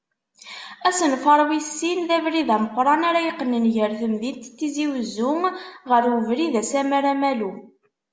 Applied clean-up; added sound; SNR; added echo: none; none; none; none.